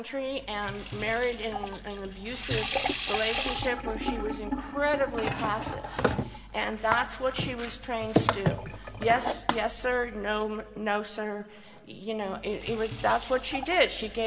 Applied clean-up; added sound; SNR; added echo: none; Sink (filling or washing) / Water tap, faucet; 2 dB; reverberation time 1.6 s.